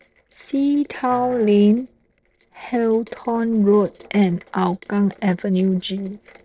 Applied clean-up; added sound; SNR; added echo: neural separator model SepFormer DNS4.